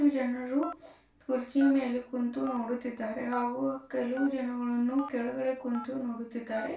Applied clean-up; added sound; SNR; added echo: none; Telephone; 17 dB; reverberation time 0.3 s.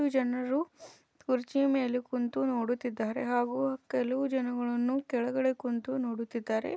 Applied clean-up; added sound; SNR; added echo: none; none; none; none.